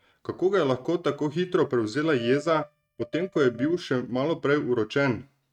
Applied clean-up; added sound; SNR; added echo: neural mask model RNNoise.